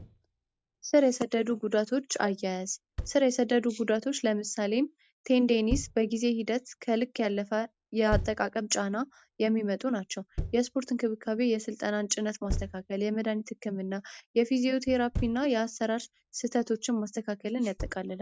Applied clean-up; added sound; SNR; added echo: none; Thump, thud; 12 dB; none.